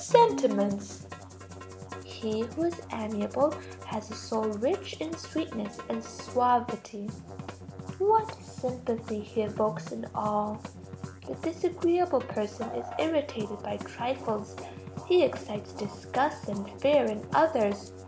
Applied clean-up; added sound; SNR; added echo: none; Musical instrument; 12 dB; none.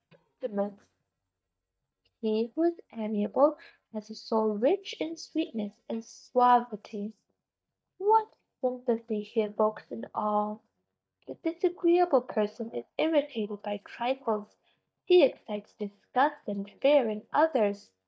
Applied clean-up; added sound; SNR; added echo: neural mask model DeepFilterNet 3.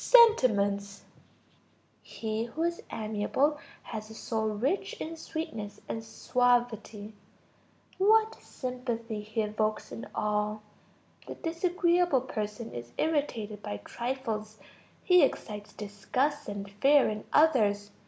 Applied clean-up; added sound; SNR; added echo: none; none; none; none.